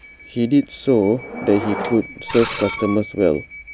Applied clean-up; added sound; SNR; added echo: none; Screech + Subway, metro, underground / Door; 11 dB; none.